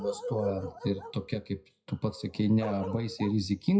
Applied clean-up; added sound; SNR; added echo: classical method WPE with log-MMSE.